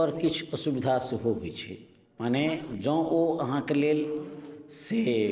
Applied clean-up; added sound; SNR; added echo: neural separator model SepFormer DNS4.